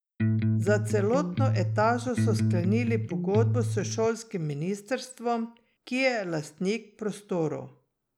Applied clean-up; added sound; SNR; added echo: none; Electric guitar; -3 dB; none.